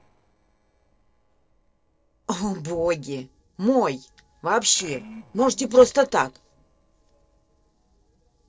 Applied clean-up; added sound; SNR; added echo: neural separator model SepFormer DNS4.